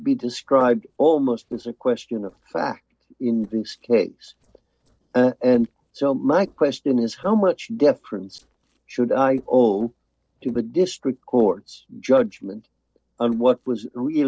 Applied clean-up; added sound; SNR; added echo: neural separator model SepFormer DNS4.